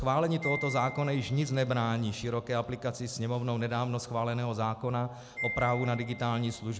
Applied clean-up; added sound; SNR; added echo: none; Wind chime; 13 dB; none.